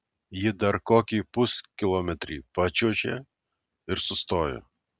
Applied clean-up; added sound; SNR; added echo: none; none; none; none.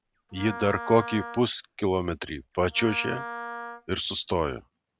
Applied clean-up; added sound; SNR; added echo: none; Wind instrument, woodwind instrument; 11 dB; none.